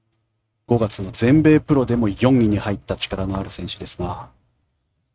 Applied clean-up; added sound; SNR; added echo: neural mask model RNNoise.